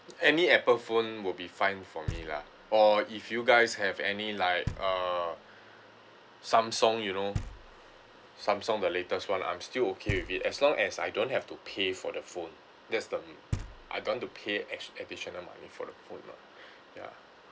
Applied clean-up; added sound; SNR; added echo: none; Knock; 15 dB; none.